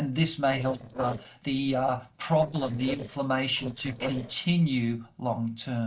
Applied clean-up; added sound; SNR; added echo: neural separator model SepFormer DNS4.